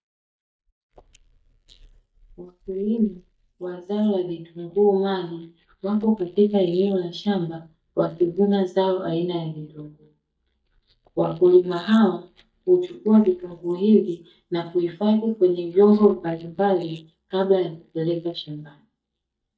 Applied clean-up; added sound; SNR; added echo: neural mask model DeepFilterNet 3.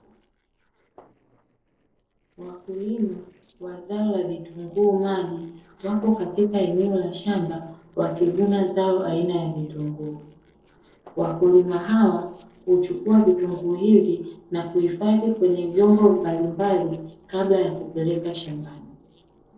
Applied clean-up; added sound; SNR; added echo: neural separator model SepFormer DNS4.